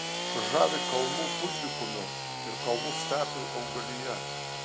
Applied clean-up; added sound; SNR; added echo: none; Sawing / Engine; 0 dB; none.